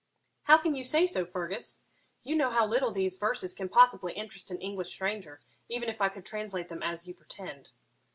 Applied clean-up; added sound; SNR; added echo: none; none; none; none.